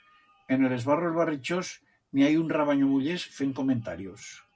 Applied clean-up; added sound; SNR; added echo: none; none; none; none.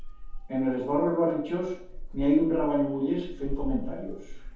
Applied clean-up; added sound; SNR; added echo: none; Meow / Purr; 8 dB; reverberation time 0.7 s.